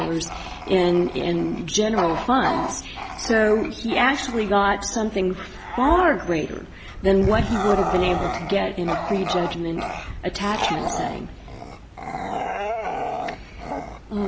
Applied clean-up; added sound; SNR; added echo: none; Bark / Growling; 6 dB; none.